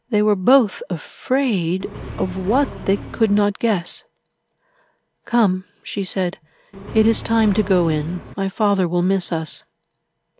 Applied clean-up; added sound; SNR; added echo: none; Accelerating, revving, vroom; 11 dB; none.